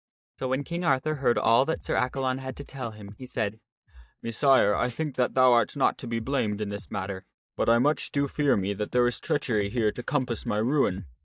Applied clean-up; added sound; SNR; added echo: neural mask model DeepFilterNet 3.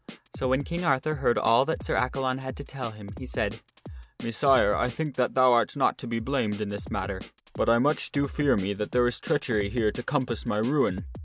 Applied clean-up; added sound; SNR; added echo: none; Drum kit; 14 dB; none.